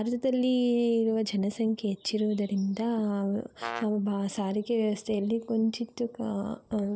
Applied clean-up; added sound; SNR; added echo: none; Brass instrument; 12 dB; none.